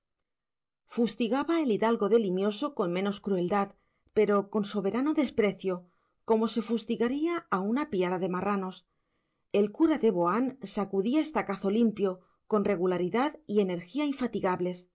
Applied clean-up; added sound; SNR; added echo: none; none; none; none.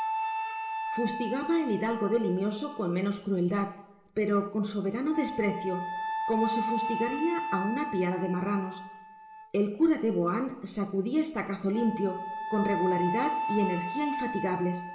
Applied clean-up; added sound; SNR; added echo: none; Wind instrument, woodwind instrument; 6 dB; reverberation time 0.9 s.